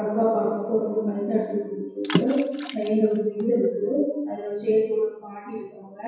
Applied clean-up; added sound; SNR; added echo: classical method WPE with log-MMSE.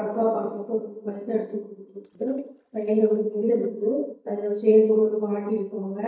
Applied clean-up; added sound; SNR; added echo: neural mask model DeepFilterNet 3.